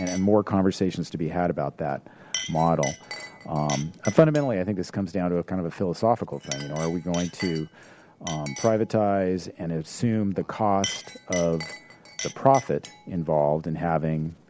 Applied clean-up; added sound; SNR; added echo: none; Chink, clink; 15 dB; none.